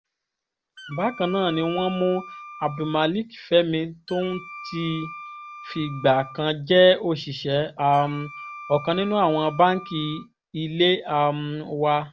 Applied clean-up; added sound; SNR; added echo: none; Wind instrument, woodwind instrument; 16 dB; none.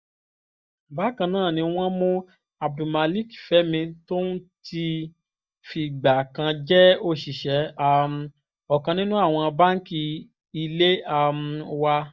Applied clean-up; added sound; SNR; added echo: neural mask model DeepFilterNet 3.